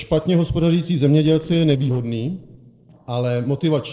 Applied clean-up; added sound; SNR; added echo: neural separator model SepFormer DNS4.